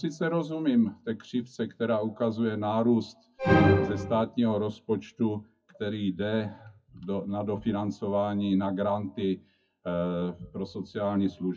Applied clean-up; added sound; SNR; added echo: classical method WPE with log-MMSE.